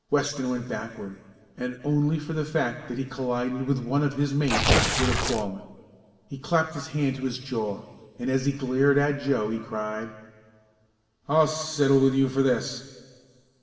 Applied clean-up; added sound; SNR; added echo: none; Tearing; -2 dB; reverberation time 1.8 s.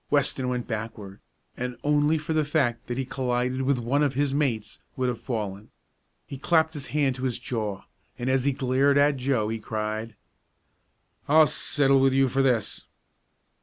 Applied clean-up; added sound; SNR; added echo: none; none; none; none.